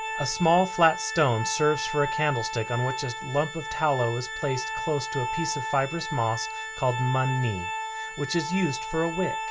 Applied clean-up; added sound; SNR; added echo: none; Organ; 6 dB; none.